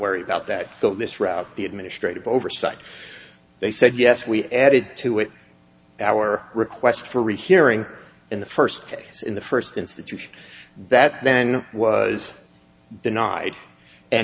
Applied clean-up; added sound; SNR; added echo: none; none; none; none.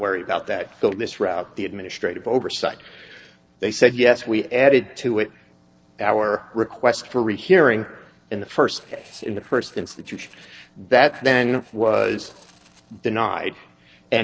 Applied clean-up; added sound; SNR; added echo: neural separator model SepFormer DNS4.